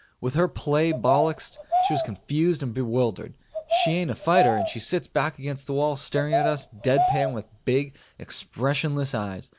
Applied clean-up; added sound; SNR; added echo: none; Bird vocalization, bird call, bird song; 3 dB; none.